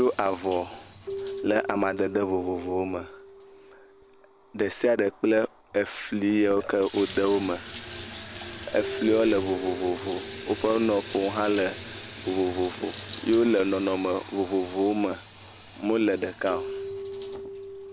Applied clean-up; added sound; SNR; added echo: none; Keyboard (musical) + Bathtub (filling or washing) / Water tap, faucet; 12 dB; none.